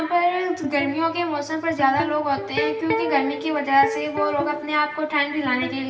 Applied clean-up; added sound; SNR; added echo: none; Electric guitar; 8 dB; reverberation time 0.9 s.